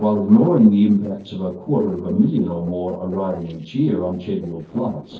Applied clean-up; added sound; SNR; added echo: neural separator model SepFormer DNS4.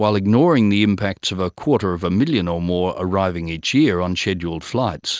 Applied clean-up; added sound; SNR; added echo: none; none; none; none.